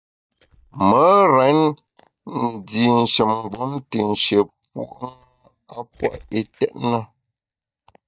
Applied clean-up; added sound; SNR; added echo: neural mask model DeepFilterNet 3.